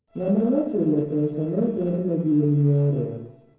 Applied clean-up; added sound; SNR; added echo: neural separator model SepFormer DNS4.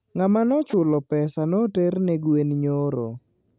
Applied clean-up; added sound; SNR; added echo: none; none; none; none.